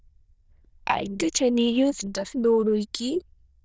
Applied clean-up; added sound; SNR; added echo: neural diffusion model UNIVERSE++.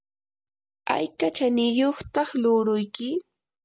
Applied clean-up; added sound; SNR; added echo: none; none; none; none.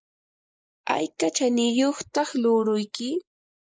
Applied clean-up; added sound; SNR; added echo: neural mask model Resemble Enhance denoiser.